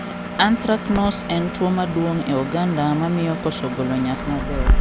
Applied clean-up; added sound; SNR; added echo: none; Engine; 9 dB; none.